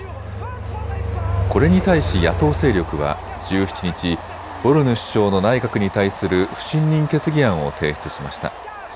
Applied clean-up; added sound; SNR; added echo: none; Train; 7 dB; none.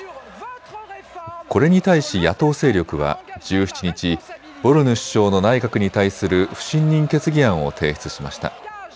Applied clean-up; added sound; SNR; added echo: none; none; none; none.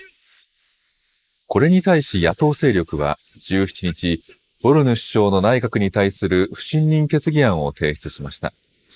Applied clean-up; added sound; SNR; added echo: neural mask model Resemble Enhance denoiser.